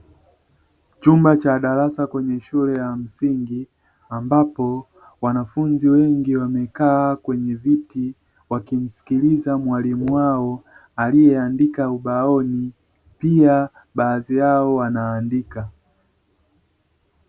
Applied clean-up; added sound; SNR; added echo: none; none; none; none.